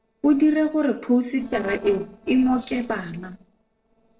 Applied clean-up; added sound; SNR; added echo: neural separator model SepFormer DNS4.